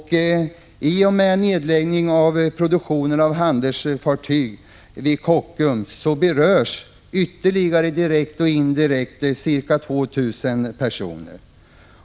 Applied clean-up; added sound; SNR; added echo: none; none; none; none.